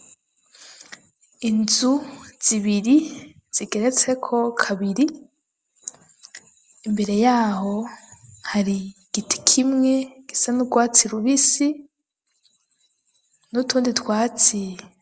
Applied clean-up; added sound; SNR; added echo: none; none; none; none.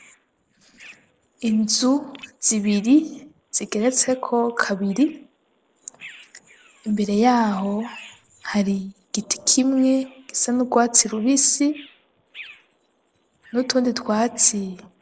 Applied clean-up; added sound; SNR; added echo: neural separator model SepFormer DNS4.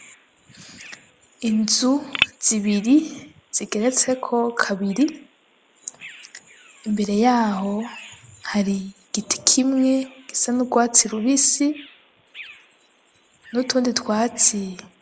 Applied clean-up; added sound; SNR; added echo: none; Bird vocalization, bird call, bird song; 16 dB; none.